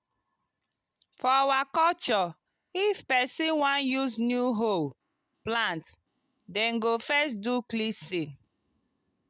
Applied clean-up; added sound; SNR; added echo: none; none; none; none.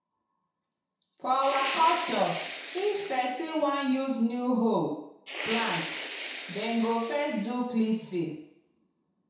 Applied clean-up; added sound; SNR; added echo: none; Fire; 7 dB; reverberation time 0.7 s.